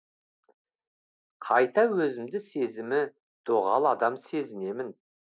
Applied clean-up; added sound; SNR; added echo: none; none; none; none.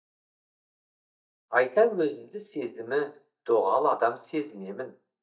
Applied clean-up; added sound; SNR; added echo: neural mask model DeepFilterNet 3.